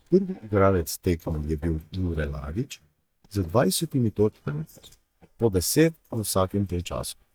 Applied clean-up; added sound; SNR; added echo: neural mask model DeepFilterNet 3.